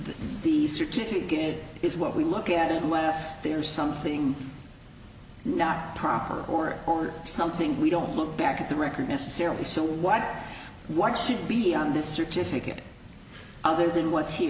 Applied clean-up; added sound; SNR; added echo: none; none; none; none.